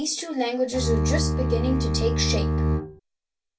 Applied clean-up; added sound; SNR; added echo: none; Bowed string instrument; -4 dB; reverberation time 0.2 s.